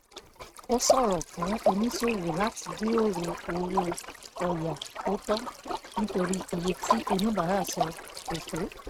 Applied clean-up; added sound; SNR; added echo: neural mask model RNNoise.